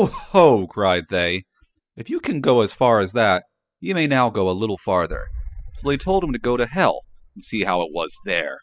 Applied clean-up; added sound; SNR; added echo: classical method spectral subtraction.